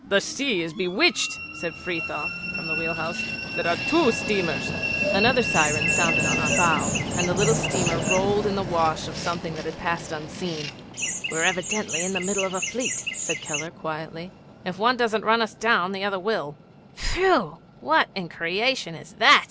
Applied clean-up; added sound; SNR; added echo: none; Train + Chirp, tweet; 3 dB; none.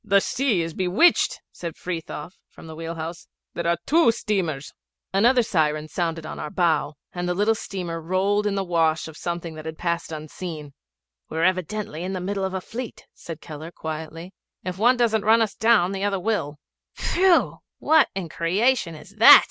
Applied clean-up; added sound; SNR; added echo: none; none; none; none.